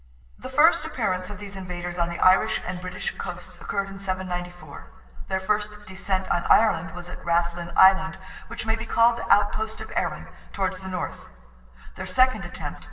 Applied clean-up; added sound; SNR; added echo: none; none; none; reverberation time 2.4 s.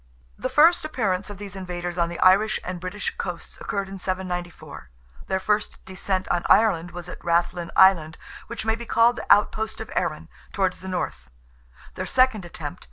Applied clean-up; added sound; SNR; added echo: none; none; none; none.